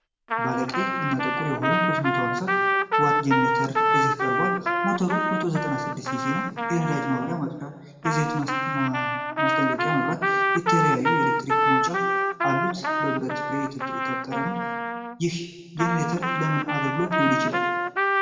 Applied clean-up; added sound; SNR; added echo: none; Trumpet; -3 dB; reverberation time 1.2 s.